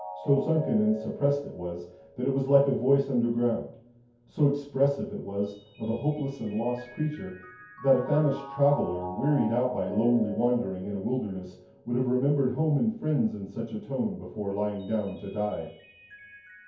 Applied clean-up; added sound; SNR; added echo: none; Mallet percussion; 16 dB; reverberation time 0.6 s.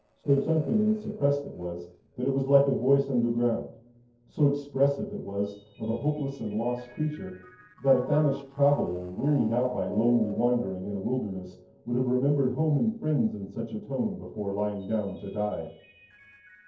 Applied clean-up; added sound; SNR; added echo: neural separator model SepFormer DNS4.